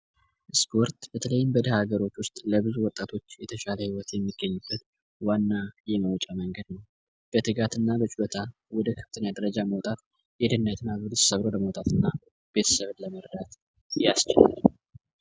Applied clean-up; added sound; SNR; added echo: none; none; none; none.